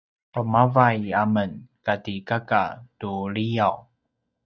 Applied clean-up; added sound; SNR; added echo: neural mask model DeepFilterNet 3.